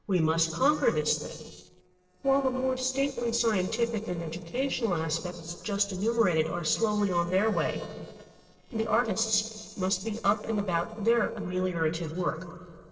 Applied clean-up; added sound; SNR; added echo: neural separator model SepFormer DNS4.